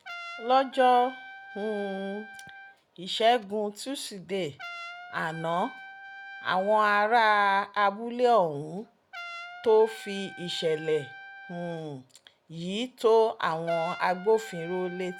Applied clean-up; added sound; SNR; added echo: none; Trumpet; 17 dB; none.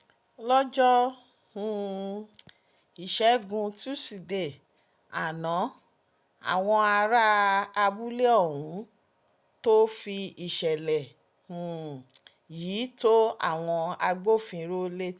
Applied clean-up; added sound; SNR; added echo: none; none; none; none.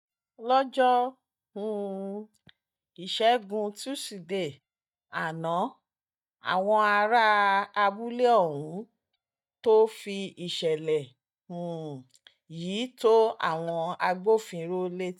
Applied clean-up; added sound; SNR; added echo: neural mask model DeepFilterNet 3.